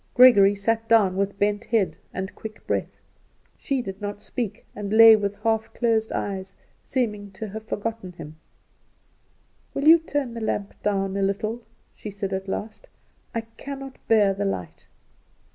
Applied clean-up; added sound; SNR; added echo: none; none; none; none.